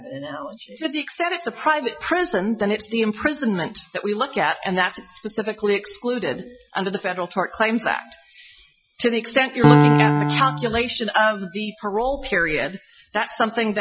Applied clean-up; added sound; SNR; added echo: classical method Wiener filter.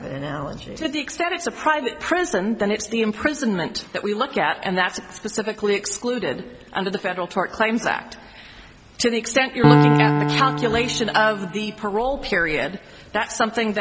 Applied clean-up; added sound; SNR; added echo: none; Piano; -2 dB; none.